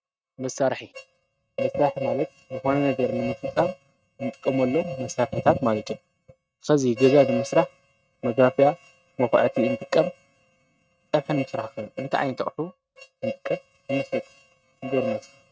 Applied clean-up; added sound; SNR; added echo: neural mask model RNNoise.